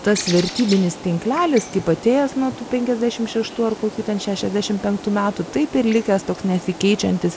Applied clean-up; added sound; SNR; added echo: none; Bird; 13 dB; none.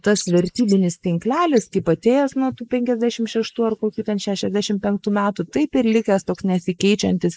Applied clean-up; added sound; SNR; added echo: neural mask model Resemble Enhance denoiser.